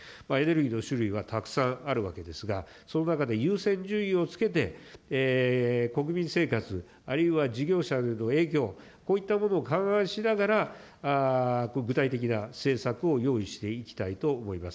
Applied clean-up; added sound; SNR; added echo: none; none; none; none.